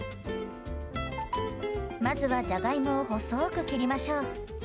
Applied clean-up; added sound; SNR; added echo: none; none; none; none.